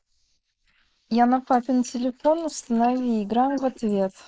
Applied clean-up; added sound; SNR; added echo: neural mask model Resemble Enhance denoiser.